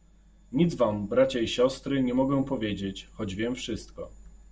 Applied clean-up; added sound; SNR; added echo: none; none; none; none.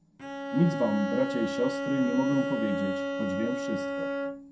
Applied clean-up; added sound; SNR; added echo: none; Bowed string instrument; 2 dB; reverberation time 0.2 s.